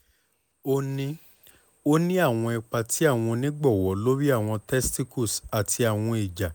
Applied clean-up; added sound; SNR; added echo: none; none; none; none.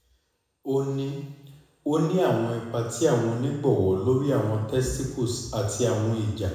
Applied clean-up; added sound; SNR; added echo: none; none; none; reverberation time 1.0 s.